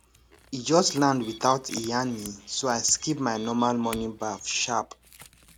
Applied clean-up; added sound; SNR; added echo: none; Bird + Chink, clink / Domestic sounds, home sounds; 19 dB; none.